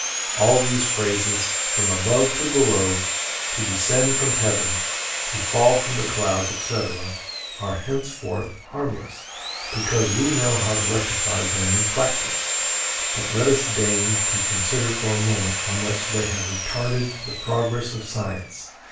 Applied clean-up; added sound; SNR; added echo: none; Sawing; 0 dB; reverberation time 0.3 s.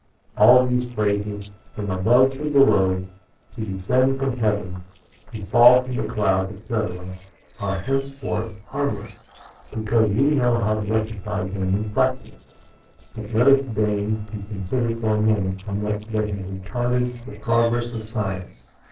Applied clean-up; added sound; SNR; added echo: neural separator model SepFormer DNS4.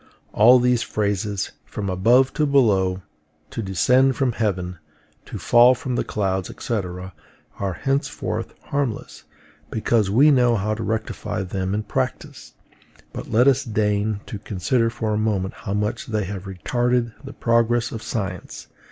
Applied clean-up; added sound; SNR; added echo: none; none; none; none.